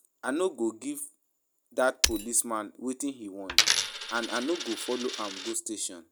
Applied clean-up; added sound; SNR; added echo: none; Coin (dropping) + Shatter; -2 dB; none.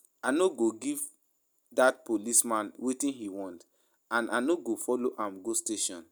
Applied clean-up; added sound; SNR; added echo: none; none; none; none.